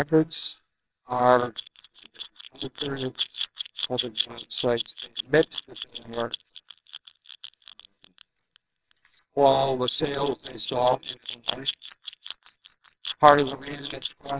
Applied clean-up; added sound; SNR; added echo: neural separator model SepFormer WHAMR!.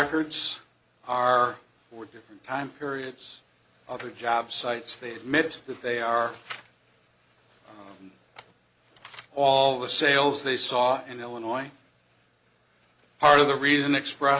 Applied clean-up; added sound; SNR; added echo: none; none; none; none.